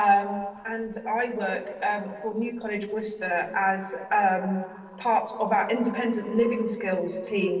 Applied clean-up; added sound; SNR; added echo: neural separator model SepFormer DNS4.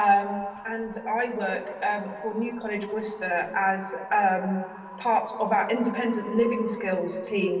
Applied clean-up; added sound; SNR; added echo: none; Wind; 18 dB; reverberation time 2.7 s.